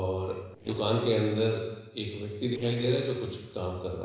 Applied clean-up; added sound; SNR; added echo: neural separator model SepFormer DNS4.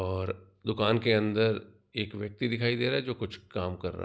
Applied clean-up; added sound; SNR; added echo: none; none; none; none.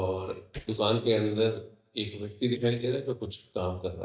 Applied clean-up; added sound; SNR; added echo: neural mask model DeepFilterNet 3.